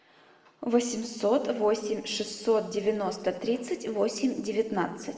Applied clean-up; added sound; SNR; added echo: none; none; none; reverberation time 1.7 s.